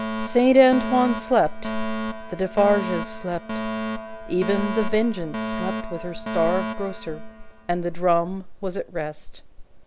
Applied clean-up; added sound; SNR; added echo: none; Alarm; 8 dB; none.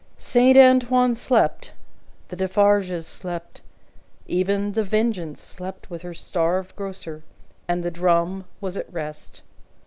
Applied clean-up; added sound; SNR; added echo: none; none; none; none.